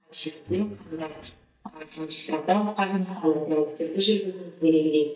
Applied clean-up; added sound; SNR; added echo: neural mask model DeepFilterNet 3.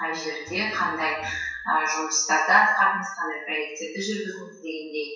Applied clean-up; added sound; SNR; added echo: classical method WPE with log-MMSE.